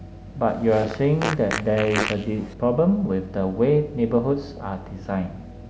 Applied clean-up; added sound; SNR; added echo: none; Fart; 7 dB; none.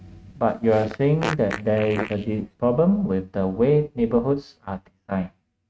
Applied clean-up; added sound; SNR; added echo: neural mask model RNNoise.